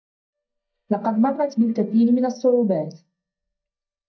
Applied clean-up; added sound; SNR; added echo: neural mask model DeepFilterNet 3.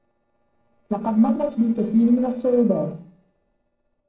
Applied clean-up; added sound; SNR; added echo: neural separator model SepFormer DNS4.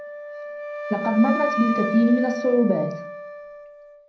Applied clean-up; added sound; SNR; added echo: none; Wind instrument, woodwind instrument; 7 dB; reverberation time 0.6 s.